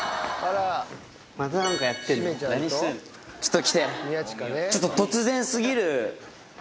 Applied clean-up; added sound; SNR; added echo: none; none; none; none.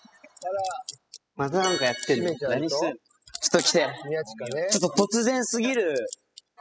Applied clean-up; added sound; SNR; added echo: classical method spectral subtraction.